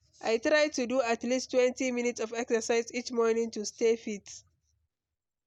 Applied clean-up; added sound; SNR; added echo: none; none; none; none.